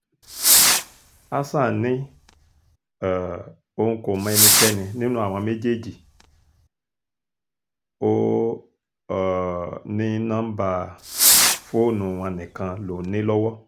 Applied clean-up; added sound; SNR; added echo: none; Fireworks; -3 dB; none.